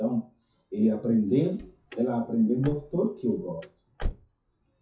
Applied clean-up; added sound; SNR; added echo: classical method WPE with log-MMSE.